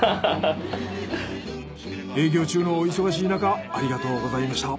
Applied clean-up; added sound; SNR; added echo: none; none; none; none.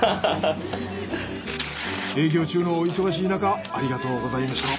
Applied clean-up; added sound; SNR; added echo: none; Tearing; 12 dB; none.